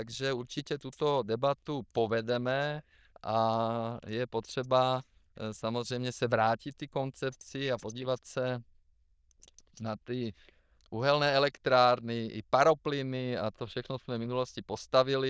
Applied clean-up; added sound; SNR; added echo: neural diffusion model UNIVERSE++.